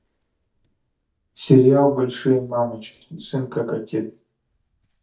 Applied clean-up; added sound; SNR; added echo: neural mask model DeepFilterNet 3.